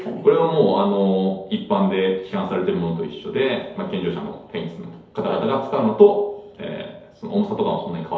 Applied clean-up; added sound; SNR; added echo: none; none; none; reverberation time 2.2 s.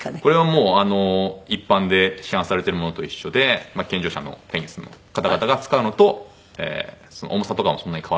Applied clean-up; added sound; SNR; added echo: none; none; none; none.